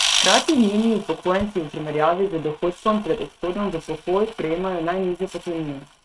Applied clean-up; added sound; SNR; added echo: neural mask model RNNoise.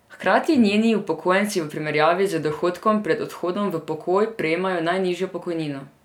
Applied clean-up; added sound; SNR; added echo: none; none; none; none.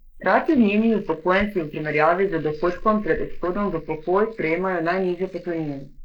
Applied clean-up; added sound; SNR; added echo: neural mask model Resemble Enhance denoiser.